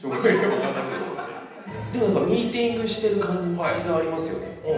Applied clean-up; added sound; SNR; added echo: none; none; none; reverberation time 0.9 s.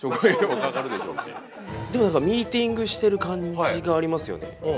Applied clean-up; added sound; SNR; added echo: none; none; none; none.